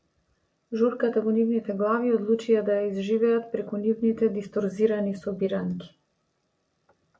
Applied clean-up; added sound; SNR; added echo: none; none; none; none.